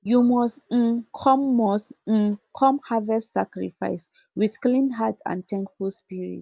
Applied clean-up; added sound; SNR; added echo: none; none; none; none.